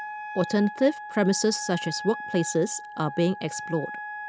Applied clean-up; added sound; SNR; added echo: none; Wind instrument, woodwind instrument; 11 dB; none.